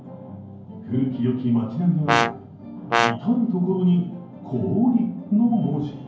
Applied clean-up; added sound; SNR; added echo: none; Brass instrument; 1 dB; reverberation time 0.9 s.